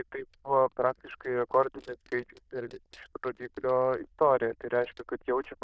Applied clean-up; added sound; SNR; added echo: neural diffusion model UNIVERSE++.